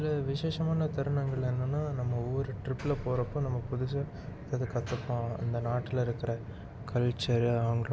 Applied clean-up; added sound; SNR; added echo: none; none; none; none.